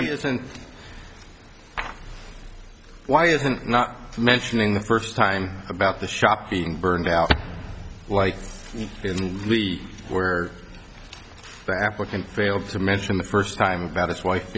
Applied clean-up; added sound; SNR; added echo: none; none; none; none.